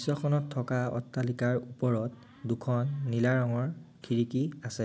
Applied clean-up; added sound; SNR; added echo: none; none; none; none.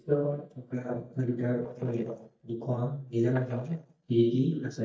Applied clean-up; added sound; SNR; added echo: neural mask model DeepFilterNet 3.